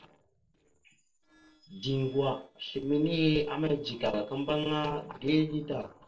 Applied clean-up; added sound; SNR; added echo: neural separator model SepFormer DNS4.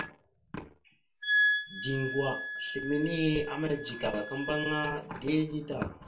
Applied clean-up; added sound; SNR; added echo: none; Wind instrument, woodwind instrument; 3 dB; reverberation time 0.3 s.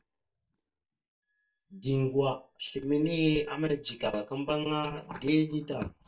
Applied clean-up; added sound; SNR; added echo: neural mask model DeepFilterNet 3.